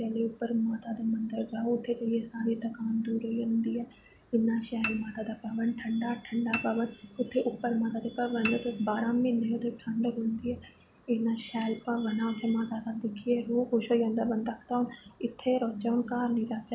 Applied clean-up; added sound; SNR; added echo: none; Piano; 12 dB; none.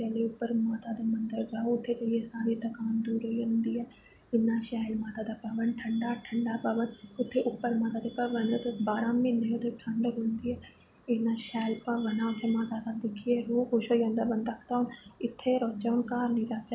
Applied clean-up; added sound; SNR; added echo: none; none; none; none.